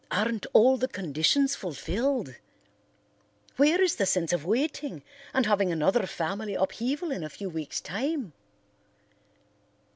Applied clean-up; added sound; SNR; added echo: none; none; none; none.